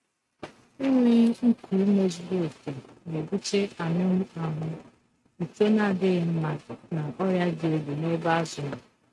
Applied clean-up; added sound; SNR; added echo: neural mask model RNNoise.